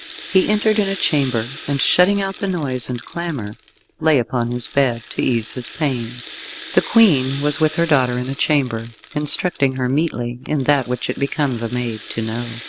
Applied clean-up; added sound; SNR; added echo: none; Rattle (instrument); 17 dB; none.